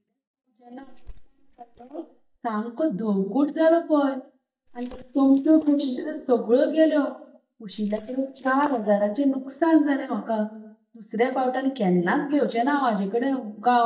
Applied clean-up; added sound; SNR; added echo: neural mask model DeepFilterNet 3.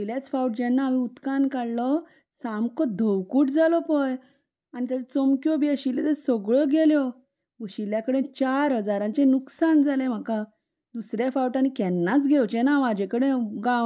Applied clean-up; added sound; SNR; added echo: none; none; none; none.